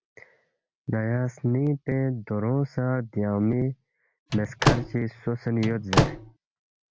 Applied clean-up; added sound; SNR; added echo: none; Slam / Microwave oven; -2 dB; none.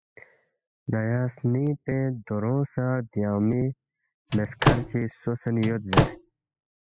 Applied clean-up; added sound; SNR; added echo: classical method spectral subtraction.